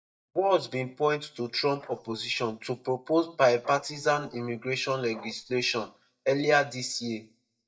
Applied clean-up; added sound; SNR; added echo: neural mask model DeepFilterNet 3.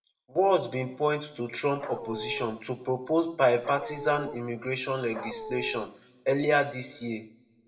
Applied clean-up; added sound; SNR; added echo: none; Dog; 9 dB; reverberation time 0.6 s.